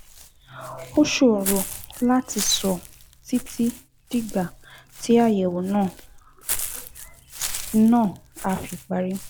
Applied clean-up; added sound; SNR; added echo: none; Walk, footsteps / Bird; 11 dB; none.